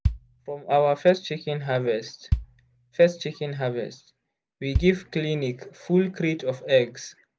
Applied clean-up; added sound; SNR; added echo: none; Bass drum; 8 dB; none.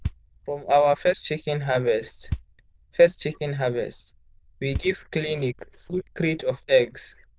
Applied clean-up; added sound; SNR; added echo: neural diffusion model UNIVERSE++.